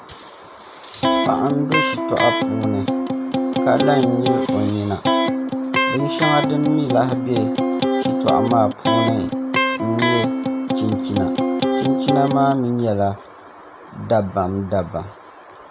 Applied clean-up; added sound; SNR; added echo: none; Electric guitar; -3 dB; none.